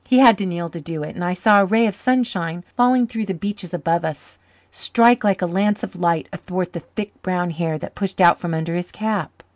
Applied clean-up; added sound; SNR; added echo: none; none; none; none.